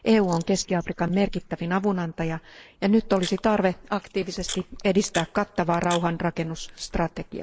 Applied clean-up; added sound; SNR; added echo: neural mask model Resemble Enhance denoiser.